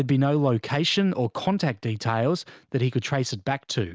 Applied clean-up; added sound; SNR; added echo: none; none; none; none.